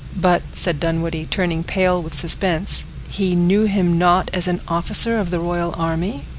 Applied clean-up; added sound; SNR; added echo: none; Fire; 14 dB; none.